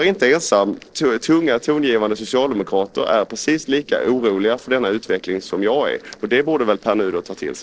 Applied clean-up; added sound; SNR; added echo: neural separator model SepFormer DNS4.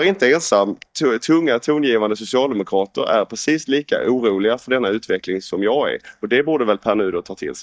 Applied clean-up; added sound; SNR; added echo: neural mask model DeepFilterNet 3.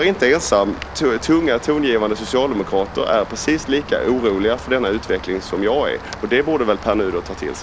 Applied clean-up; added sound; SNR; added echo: none; Rain; 14 dB; none.